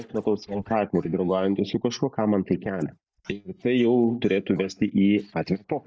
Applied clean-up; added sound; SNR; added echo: neural mask model DeepFilterNet 3.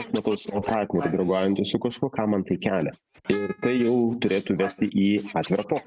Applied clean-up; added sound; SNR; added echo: neural mask model RNNoise.